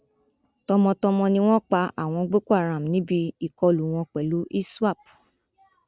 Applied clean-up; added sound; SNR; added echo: none; none; none; none.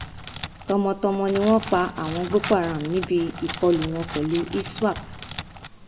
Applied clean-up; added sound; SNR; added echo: none; Crackle; 12 dB; reverberation time 0.6 s.